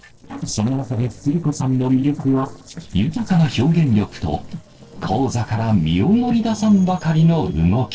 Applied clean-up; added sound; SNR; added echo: neural separator model SepFormer DNS4.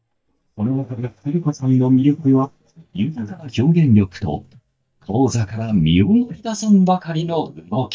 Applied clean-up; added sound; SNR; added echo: neural mask model DeepFilterNet 3.